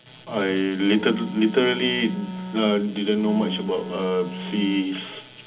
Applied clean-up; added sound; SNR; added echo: none; Bowed string instrument; 11 dB; reverberation time 0.4 s.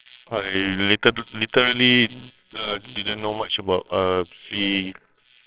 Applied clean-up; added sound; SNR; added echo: neural separator model SepFormer WHAMR!.